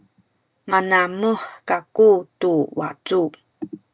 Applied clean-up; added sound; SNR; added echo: none; none; none; none.